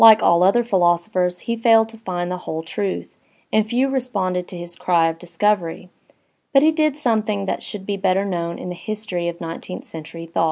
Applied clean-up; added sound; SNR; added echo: none; none; none; none.